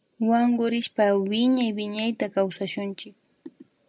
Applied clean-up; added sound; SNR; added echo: none; none; none; none.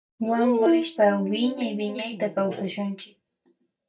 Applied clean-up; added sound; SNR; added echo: neural mask model DeepFilterNet 3.